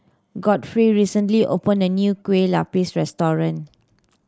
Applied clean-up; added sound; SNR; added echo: none; none; none; none.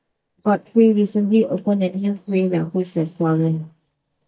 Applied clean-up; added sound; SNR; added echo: neural mask model DeepFilterNet 3.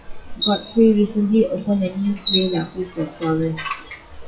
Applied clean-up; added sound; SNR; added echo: classical method WPE with log-MMSE.